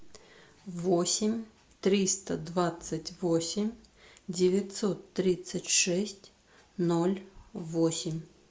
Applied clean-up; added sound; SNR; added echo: none; none; none; none.